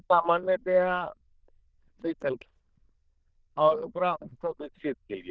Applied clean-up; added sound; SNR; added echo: neural diffusion model UNIVERSE++.